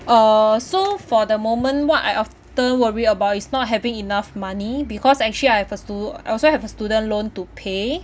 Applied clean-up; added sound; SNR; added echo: none; none; none; none.